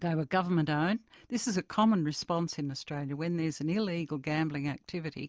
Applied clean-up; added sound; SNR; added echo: none; none; none; none.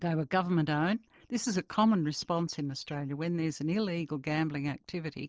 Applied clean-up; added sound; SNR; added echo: neural separator model SepFormer DNS4.